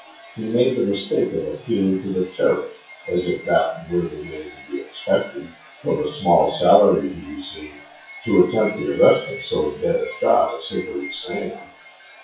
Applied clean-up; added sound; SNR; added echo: classical method WPE with log-MMSE.